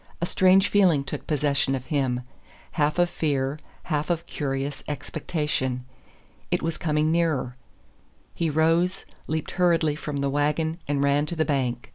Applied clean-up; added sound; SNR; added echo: none; none; none; none.